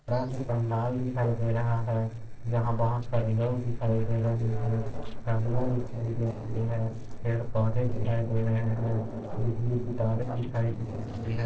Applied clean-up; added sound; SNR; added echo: neural separator model SepFormer DNS4.